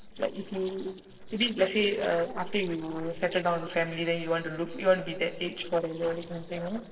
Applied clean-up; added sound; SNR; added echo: neural separator model SepFormer DNS4.